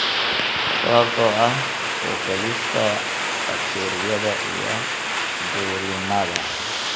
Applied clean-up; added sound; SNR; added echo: none; none; none; none.